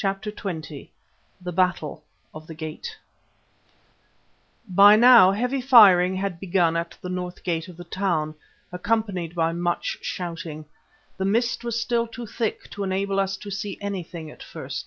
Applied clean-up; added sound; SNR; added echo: none; none; none; none.